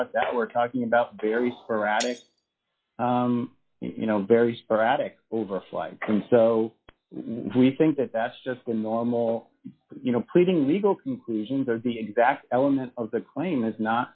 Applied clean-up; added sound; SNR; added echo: classical method log-MMSE.